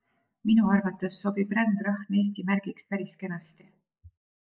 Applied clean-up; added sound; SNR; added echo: neural mask model Resemble Enhance denoiser.